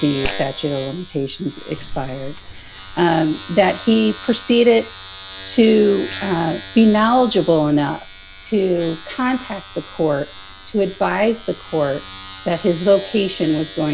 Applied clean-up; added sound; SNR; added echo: none; Domestic sounds, home sounds; 12 dB; none.